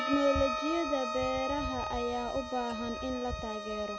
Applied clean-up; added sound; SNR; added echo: none; Bowed string instrument + Percussion; 4 dB; none.